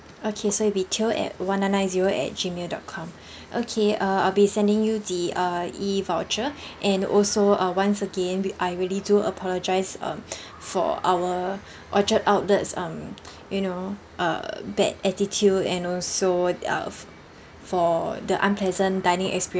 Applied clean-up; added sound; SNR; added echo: none; none; none; none.